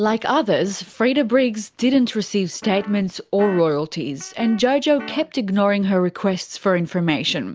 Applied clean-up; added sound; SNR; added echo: none; Guitar; 18 dB; none.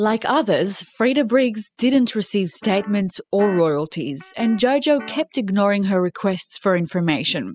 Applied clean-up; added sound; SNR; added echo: classical method spectral subtraction.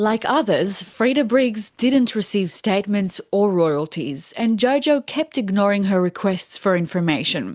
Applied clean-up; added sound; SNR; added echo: none; none; none; none.